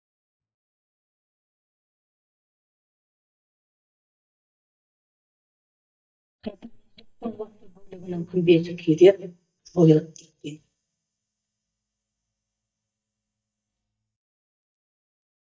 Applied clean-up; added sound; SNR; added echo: neural mask model DeepFilterNet 3.